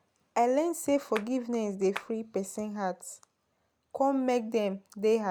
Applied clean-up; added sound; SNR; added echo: none; Clapping; 11 dB; none.